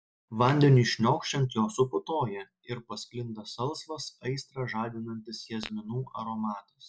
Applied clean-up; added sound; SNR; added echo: neural separator model SepFormer DNS4.